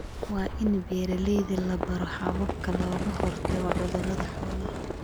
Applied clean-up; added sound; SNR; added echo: none; Livestock, farm animals, working animals; 3 dB; none.